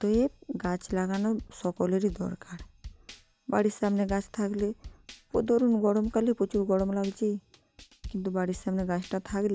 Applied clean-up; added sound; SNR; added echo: none; Drum / Drum kit; 18 dB; none.